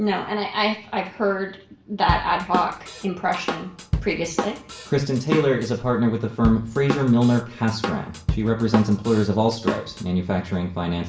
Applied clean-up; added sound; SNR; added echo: none; Drum / Drum kit; 7 dB; reverberation time 0.5 s.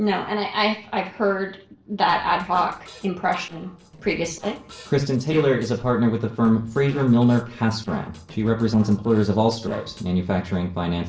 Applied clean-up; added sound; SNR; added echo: neural separator model SepFormer DNS4.